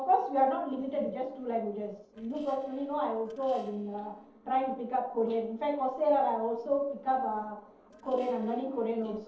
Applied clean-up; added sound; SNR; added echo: neural separator model SepFormer DNS4.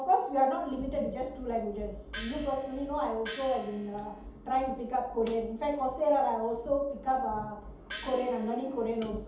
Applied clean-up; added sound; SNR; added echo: none; Gong; 14 dB; reverberation time 0.6 s.